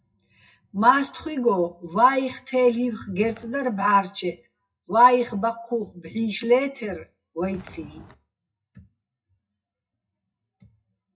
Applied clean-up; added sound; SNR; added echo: classical method WPE with log-MMSE.